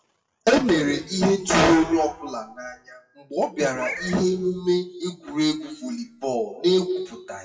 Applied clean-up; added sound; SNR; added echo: classical method WPE with log-MMSE.